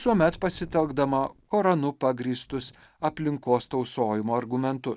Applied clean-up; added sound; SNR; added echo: neural mask model DeepFilterNet 3.